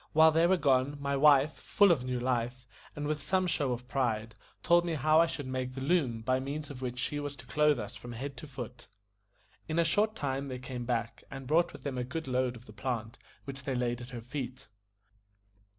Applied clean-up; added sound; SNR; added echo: none; none; none; none.